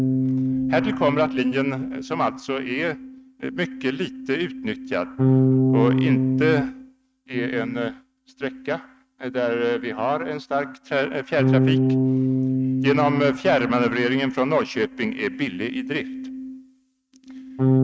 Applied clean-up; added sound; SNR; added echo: neural mask model RNNoise.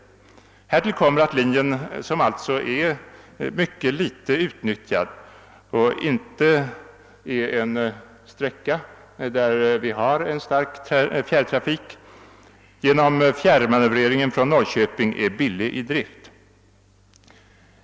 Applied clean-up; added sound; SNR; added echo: none; none; none; none.